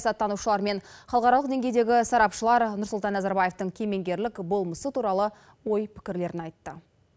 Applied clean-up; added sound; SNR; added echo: none; none; none; none.